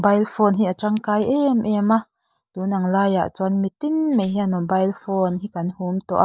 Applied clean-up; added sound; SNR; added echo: neural mask model DeepFilterNet 3.